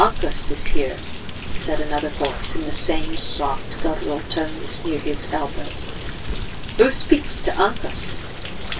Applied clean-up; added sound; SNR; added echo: none; Rain; 10 dB; reverberation time 0.1 s.